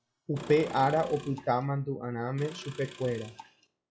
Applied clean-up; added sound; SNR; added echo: classical method log-MMSE.